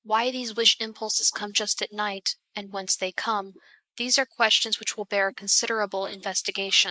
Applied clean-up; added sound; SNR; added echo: neural mask model Resemble Enhance denoiser.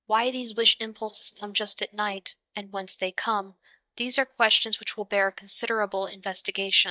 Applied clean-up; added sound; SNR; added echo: neural mask model DeepFilterNet 3.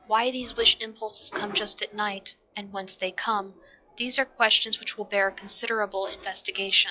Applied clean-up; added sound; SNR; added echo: classical method log-MMSE.